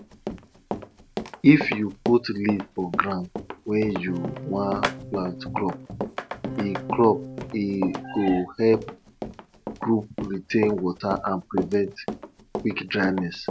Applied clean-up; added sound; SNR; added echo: none; Electric guitar / Strum + Run; 9 dB; none.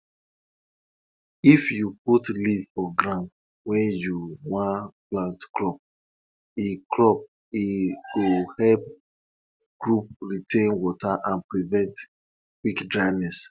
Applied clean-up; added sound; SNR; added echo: none; none; none; none.